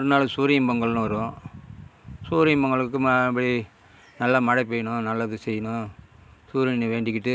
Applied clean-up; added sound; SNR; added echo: none; none; none; none.